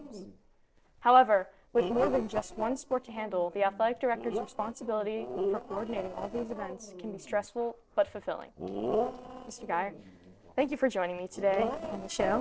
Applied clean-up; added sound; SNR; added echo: neural separator model SepFormer DNS4.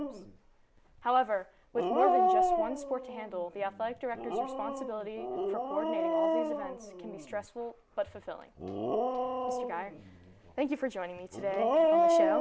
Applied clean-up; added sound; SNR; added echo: none; Dog; -5 dB; none.